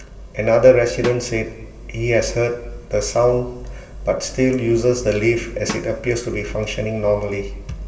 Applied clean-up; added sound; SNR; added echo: none; Drum; 16 dB; reverberation time 2.5 s.